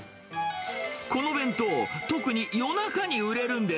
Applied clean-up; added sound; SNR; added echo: none; none; none; none.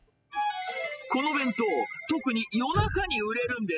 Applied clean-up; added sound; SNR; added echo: classical method spectral subtraction.